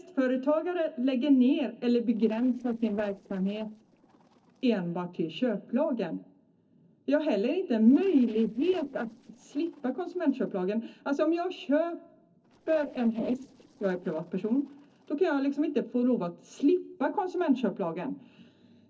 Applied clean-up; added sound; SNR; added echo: neural separator model SepFormer DNS4.